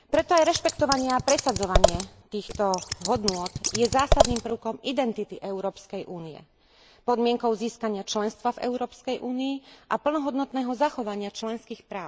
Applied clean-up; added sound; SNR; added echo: none; Scissors; -1 dB; none.